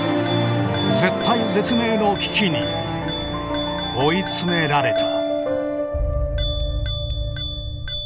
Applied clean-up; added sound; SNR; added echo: none; Bicycle bell; 11 dB; none.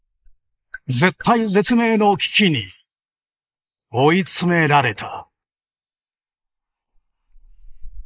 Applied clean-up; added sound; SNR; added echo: neural mask model Resemble Enhance denoiser.